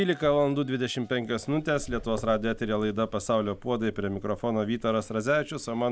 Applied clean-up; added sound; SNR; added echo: none; none; none; none.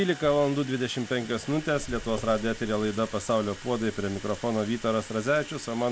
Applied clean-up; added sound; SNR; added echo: none; Sink (filling or washing) / Water tap, faucet; 17 dB; none.